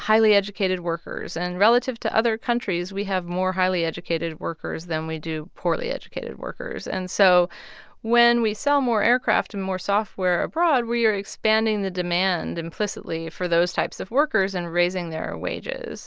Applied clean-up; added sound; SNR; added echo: none; none; none; none.